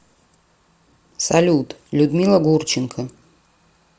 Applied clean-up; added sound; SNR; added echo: none; none; none; none.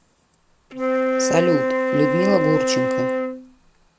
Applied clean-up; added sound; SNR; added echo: none; Wind instrument, woodwind instrument; -3 dB; none.